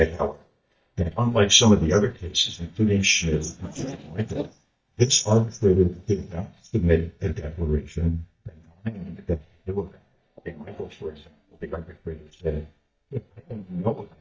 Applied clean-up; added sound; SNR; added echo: neural mask model DeepFilterNet 3.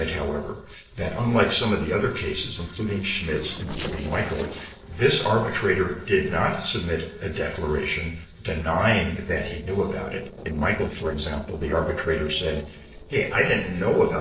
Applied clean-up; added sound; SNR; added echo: neural separator model SepFormer DNS4.